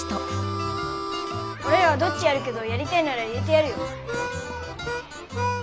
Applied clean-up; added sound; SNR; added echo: none; Harmonica; 6 dB; none.